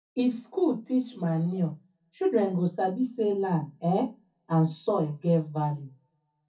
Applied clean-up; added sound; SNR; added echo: none; none; none; reverberation time 0.3 s.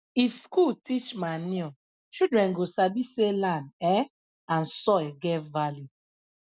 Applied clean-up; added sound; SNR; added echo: none; none; none; none.